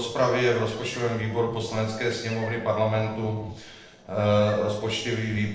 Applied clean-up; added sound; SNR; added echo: neural separator model SepFormer DNS4.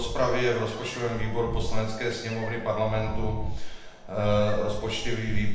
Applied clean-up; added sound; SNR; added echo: none; Meow; 1 dB; reverberation time 0.9 s.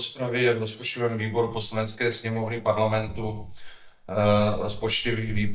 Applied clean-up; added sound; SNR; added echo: neural mask model DeepFilterNet 3.